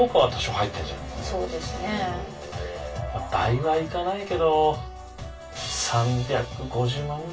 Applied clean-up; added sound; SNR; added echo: none; none; none; reverberation time 0.2 s.